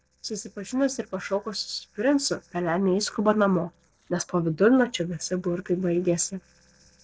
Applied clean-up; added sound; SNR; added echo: neural separator model SepFormer DNS4.